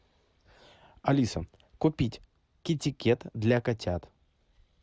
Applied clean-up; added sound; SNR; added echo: none; none; none; none.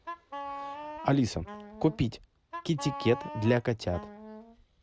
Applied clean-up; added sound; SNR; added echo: none; Wind instrument, woodwind instrument; 11 dB; none.